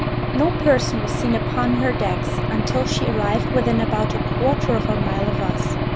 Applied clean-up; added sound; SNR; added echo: none; Engine / Aircraft; -2 dB; none.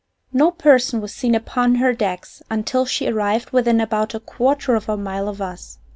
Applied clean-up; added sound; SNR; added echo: none; none; none; none.